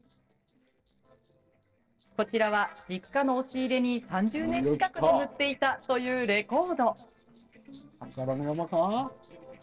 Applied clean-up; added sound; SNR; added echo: neural separator model SepFormer DNS4.